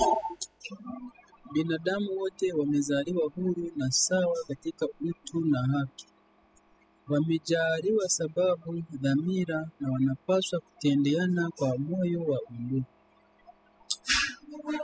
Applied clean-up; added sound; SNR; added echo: classical method spectral subtraction.